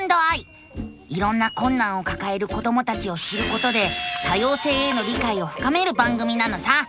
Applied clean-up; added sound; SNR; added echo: none; Camera; 2 dB; none.